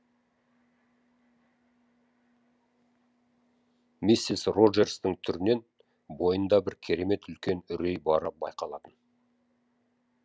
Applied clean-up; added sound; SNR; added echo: none; none; none; none.